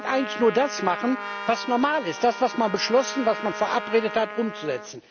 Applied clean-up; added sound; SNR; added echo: none; Trumpet + Trumpet; 10 dB; none.